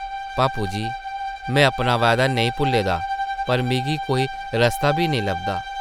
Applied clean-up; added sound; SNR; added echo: none; Bowed string instrument; 6 dB; none.